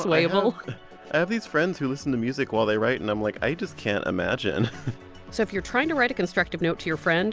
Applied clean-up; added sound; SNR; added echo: none; none; none; none.